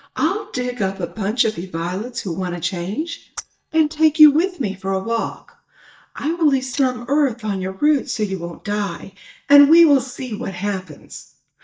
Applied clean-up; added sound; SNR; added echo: neural mask model DeepFilterNet 3.